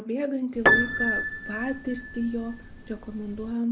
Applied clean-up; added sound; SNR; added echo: none; Piano; -2 dB; none.